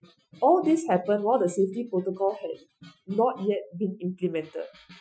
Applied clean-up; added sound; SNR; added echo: classical method Wiener filter.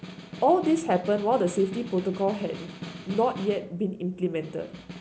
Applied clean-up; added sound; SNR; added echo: none; Snare drum; 14 dB; none.